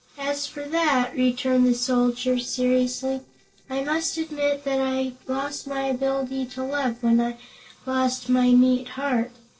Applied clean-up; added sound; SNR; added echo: neural separator model SepFormer DNS4.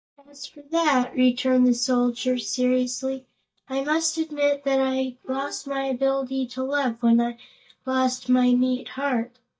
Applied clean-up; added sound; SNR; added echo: neural mask model DeepFilterNet 3.